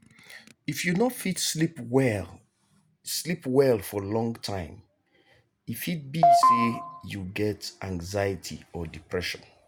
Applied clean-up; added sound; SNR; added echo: none; none; none; none.